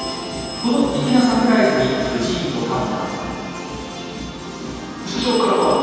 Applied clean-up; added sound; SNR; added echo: none; Telephone; 17 dB; reverberation time 2.1 s.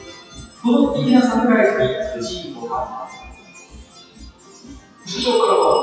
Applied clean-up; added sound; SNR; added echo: classical method WPE with log-MMSE.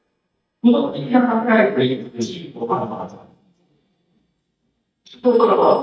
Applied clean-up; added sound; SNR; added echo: neural mask model DeepFilterNet 3.